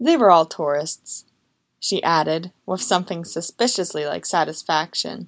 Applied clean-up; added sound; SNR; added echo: none; none; none; none.